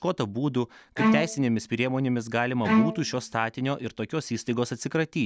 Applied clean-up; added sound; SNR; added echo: none; Bowed string instrument; 1 dB; none.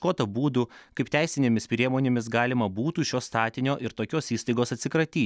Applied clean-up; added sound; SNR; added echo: none; none; none; none.